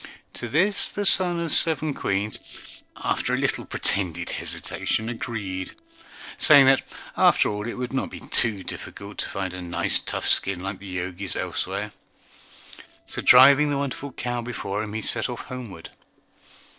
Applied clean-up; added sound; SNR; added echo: neural separator model SepFormer DNS4.